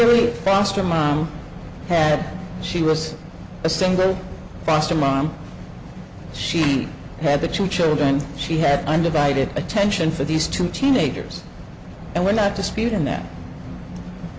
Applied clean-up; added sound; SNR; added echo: none; none; none; none.